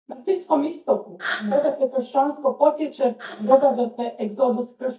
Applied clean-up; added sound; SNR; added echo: neural mask model DeepFilterNet 3.